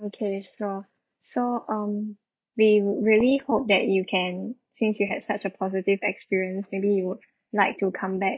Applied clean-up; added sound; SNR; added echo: neural mask model DeepFilterNet 3.